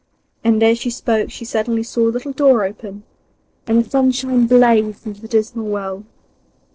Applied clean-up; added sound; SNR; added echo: neural separator model SepFormer DNS4.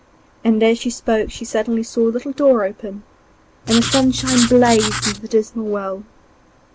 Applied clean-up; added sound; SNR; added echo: none; Writing; 4 dB; none.